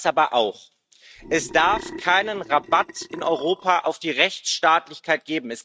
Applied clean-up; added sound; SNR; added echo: neural mask model RNNoise.